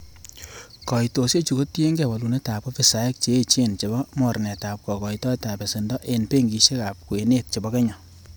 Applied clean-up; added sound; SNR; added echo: none; none; none; none.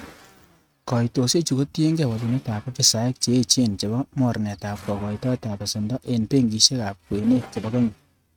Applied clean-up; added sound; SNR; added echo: neural mask model RNNoise.